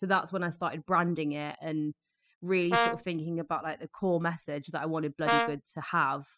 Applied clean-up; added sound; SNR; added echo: classical method spectral subtraction.